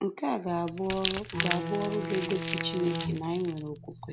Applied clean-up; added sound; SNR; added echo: none; Crumpling, crinkling + Bowed string instrument; 3 dB; none.